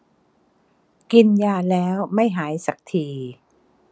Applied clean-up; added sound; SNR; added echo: none; none; none; none.